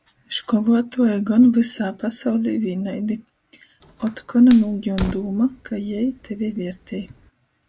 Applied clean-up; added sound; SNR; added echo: none; Fire; 14 dB; none.